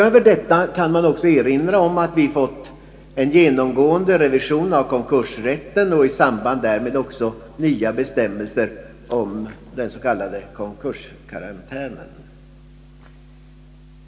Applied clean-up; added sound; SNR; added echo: none; none; none; reverberation time 2.9 s.